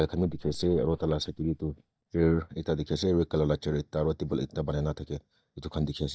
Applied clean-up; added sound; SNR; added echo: neural mask model DeepFilterNet 3.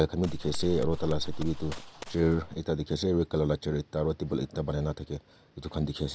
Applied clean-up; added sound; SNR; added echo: none; Gunshot, gunfire; 4 dB; none.